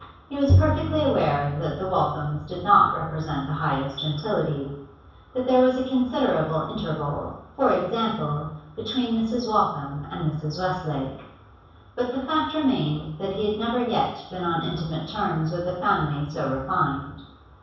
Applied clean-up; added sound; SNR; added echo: none; Bowed string instrument; 2 dB; reverberation time 0.7 s.